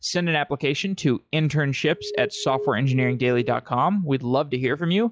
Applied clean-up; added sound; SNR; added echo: classical method log-MMSE.